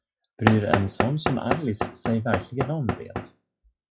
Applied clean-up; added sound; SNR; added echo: classical method log-MMSE.